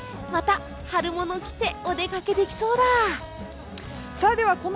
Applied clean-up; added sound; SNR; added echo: none; none; none; none.